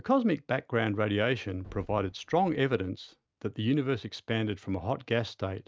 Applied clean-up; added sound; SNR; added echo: neural mask model RNNoise.